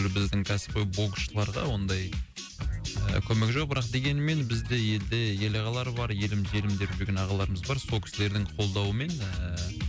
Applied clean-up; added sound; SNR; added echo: none; none; none; none.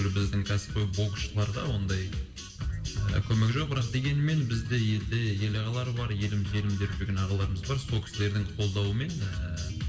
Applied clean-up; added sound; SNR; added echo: none; none; none; reverberation time 1.4 s.